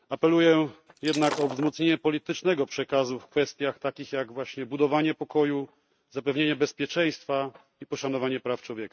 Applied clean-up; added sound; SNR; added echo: neural mask model RNNoise.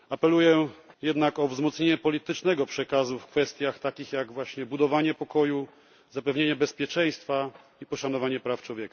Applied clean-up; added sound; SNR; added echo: none; none; none; none.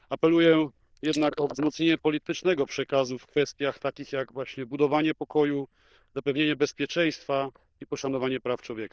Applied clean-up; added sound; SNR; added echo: neural diffusion model UNIVERSE++.